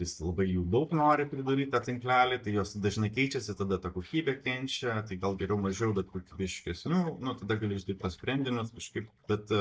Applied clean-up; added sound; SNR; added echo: neural mask model DeepFilterNet 3.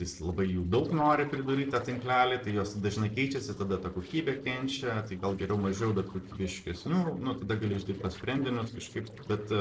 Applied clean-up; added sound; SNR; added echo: neural separator model SepFormer DNS4.